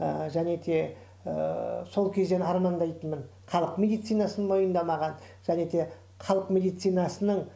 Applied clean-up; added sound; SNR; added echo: none; none; none; none.